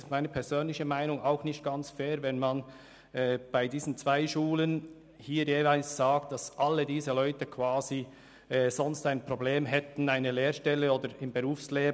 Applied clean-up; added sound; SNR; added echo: none; none; none; none.